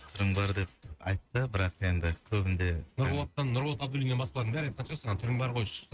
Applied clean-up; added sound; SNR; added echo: neural mask model RNNoise.